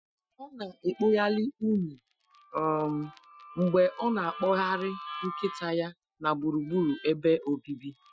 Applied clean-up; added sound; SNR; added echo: classical method Wiener filter.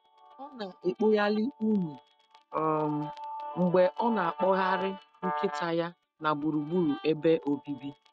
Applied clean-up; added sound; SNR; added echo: neural mask model RNNoise.